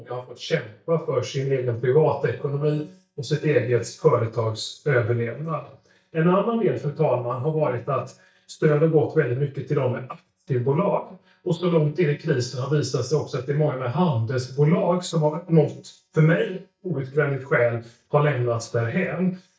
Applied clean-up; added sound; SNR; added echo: neural mask model DeepFilterNet 3.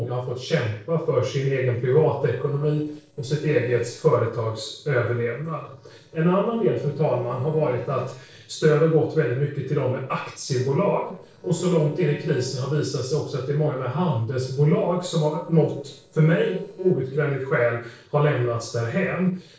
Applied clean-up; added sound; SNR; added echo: neural separator model SepFormer DNS4.